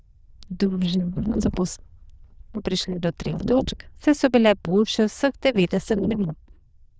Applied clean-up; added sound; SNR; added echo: neural diffusion model UNIVERSE++.